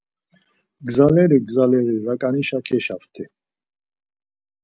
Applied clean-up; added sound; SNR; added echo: none; none; none; none.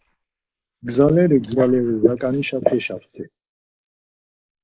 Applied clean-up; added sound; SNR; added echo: neural mask model Resemble Enhance denoiser.